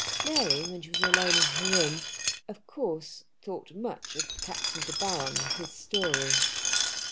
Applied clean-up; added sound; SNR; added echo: none; Glass; -5 dB; none.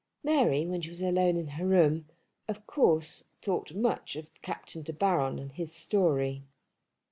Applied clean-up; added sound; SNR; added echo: none; none; none; none.